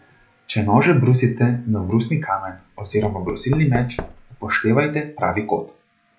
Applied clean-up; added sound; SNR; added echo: none; Knock / Wood; 14 dB; none.